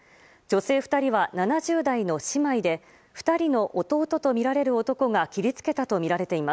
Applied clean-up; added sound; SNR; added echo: none; none; none; none.